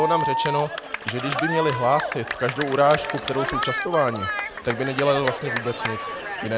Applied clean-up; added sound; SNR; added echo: none; Cheering; 4 dB; none.